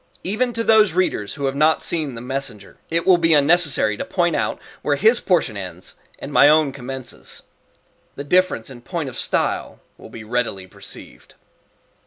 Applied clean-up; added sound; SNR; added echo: none; none; none; none.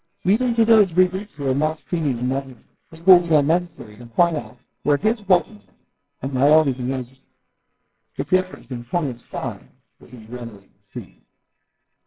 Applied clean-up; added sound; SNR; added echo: neural separator model SepFormer WHAMR!.